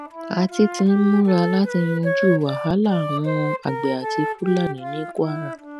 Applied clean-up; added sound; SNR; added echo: none; Wind instrument, woodwind instrument; 7 dB; none.